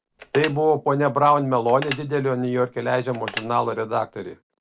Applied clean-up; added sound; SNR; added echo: none; Telephone; 16 dB; none.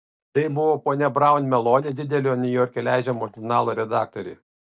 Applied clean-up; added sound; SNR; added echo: neural mask model DeepFilterNet 3.